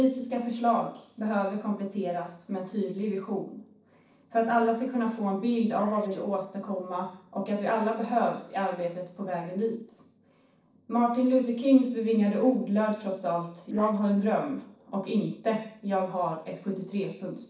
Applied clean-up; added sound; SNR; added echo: neural separator model SepFormer DNS4.